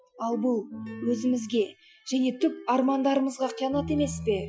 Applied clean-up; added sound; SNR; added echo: classical method Wiener filter.